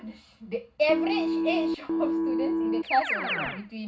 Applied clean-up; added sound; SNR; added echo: none; Keyboard (musical); -2 dB; reverberation time 0.4 s.